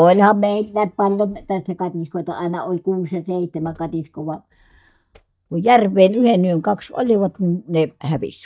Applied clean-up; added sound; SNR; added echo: neural mask model DeepFilterNet 3.